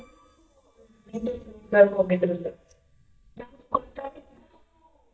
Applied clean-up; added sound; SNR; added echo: neural mask model DeepFilterNet 3.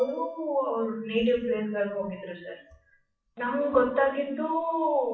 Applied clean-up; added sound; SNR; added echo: classical method WPE with log-MMSE.